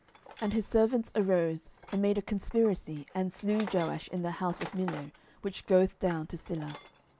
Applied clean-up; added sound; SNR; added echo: none; Tools; 18 dB; none.